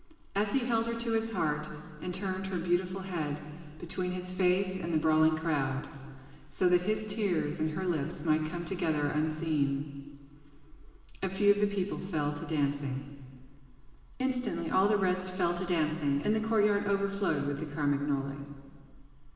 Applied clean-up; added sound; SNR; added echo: none; none; none; reverberation time 2.1 s.